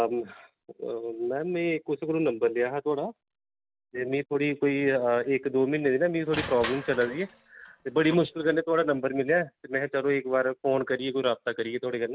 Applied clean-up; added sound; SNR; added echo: none; Crushing; 14 dB; none.